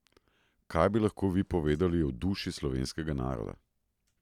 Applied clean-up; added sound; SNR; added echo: none; none; none; none.